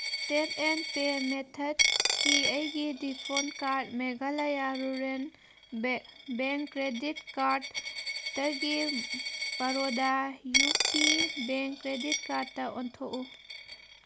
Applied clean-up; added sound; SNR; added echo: none; Coin (dropping); 0 dB; none.